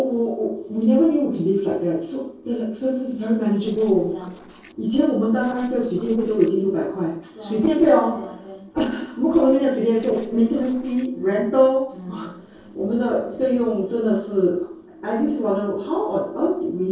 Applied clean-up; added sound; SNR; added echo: neural separator model SepFormer DNS4.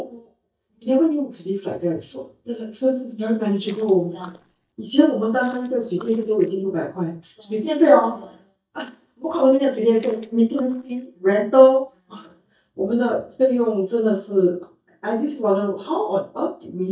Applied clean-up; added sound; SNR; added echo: neural mask model DeepFilterNet 3.